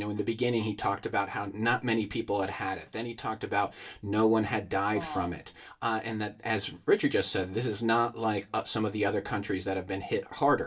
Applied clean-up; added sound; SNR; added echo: none; Fart; 11 dB; reverberation time 0.2 s.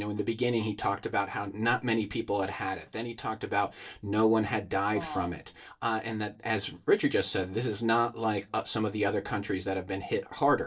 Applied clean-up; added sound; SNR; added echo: neural separator model SepFormer DNS4.